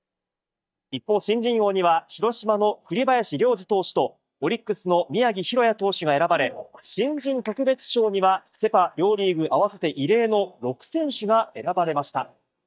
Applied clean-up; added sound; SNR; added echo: neural mask model DeepFilterNet 3.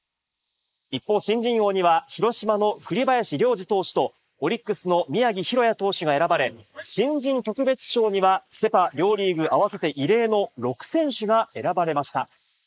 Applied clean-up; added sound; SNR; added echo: neural mask model Resemble Enhance denoiser.